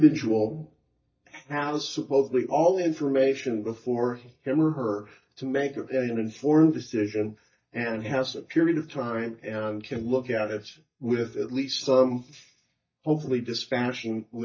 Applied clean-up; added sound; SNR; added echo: neural mask model DeepFilterNet 3.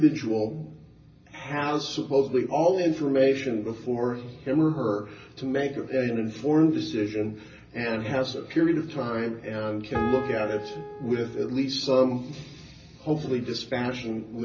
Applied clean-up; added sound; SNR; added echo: none; Piano; 7 dB; reverberation time 0.4 s.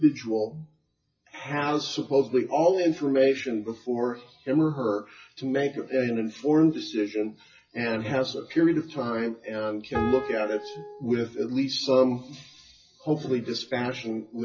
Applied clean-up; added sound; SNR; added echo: classical method WPE with log-MMSE.